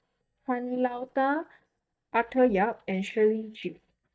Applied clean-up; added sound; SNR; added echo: neural mask model DeepFilterNet 3.